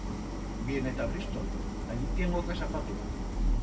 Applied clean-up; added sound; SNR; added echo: none; Idling; -5 dB; reverberation time 1.6 s.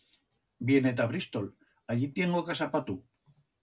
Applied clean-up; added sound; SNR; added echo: none; none; none; none.